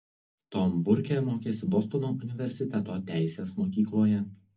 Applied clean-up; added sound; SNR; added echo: none; none; none; reverberation time 0.4 s.